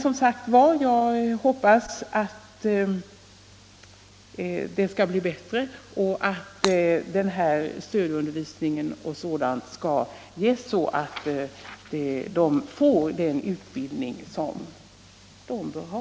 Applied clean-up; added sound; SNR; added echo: none; Shatter; 9 dB; none.